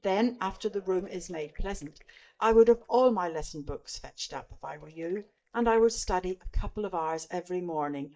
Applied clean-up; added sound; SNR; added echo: neural mask model DeepFilterNet 3.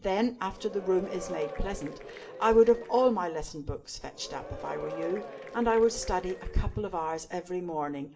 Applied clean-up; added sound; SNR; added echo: none; Applause / Crowd / Cheering; 13 dB; reverberation time 0.3 s.